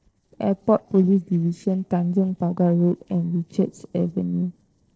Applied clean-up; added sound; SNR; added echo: neural separator model SepFormer DNS4.